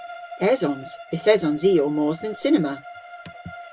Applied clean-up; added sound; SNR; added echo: none; Bowed string instrument; 17 dB; none.